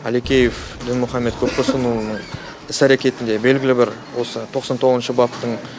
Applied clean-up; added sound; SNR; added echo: none; Explosion; 19 dB; none.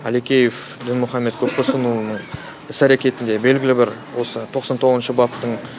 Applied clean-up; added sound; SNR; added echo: none; none; none; none.